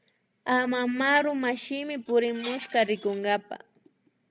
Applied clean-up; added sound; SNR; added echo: none; Dishes, pots, and pans; 19 dB; none.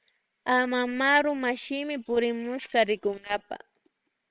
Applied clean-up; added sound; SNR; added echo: neural separator model SepFormer WHAM!.